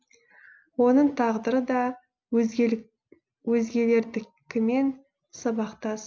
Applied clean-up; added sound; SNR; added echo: none; none; none; none.